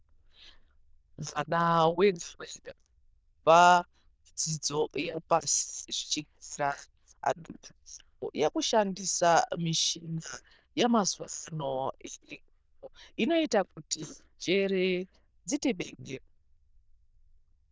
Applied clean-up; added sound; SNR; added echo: neural diffusion model UNIVERSE++.